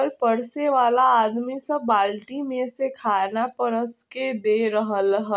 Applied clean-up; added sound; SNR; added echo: none; none; none; none.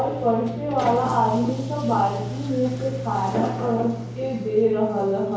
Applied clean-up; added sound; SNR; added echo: none; Sliding door; 8 dB; reverberation time 1.0 s.